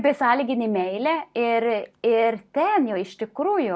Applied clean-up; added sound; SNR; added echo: none; none; none; none.